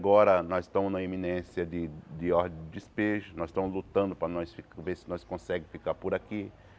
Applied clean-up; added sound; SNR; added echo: none; none; none; none.